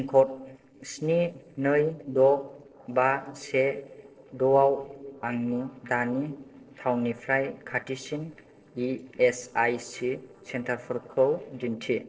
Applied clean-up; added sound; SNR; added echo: neural separator model SepFormer DNS4.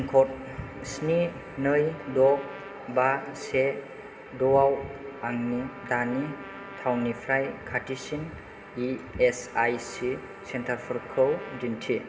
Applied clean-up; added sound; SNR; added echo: none; Trumpet; 19 dB; reverberation time 2.2 s.